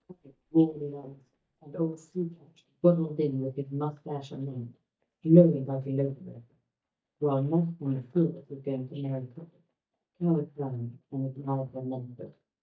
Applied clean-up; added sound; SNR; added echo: neural mask model DeepFilterNet 3.